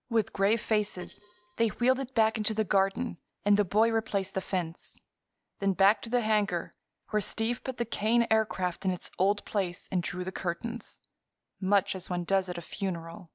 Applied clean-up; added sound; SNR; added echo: neural separator model SepFormer DNS4.